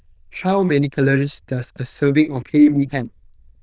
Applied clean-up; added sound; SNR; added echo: neural diffusion model UNIVERSE++.